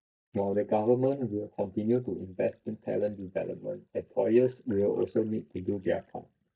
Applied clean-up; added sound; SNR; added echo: neural mask model DeepFilterNet 3.